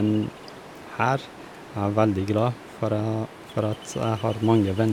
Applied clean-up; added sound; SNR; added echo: none; Ocean; 17 dB; none.